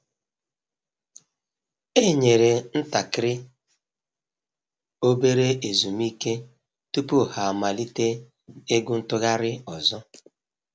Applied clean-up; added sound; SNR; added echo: none; none; none; none.